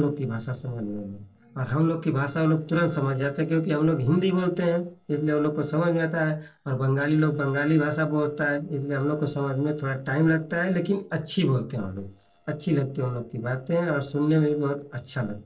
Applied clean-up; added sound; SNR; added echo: neural separator model SepFormer DNS4.